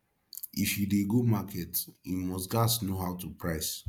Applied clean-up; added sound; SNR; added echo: none; none; none; none.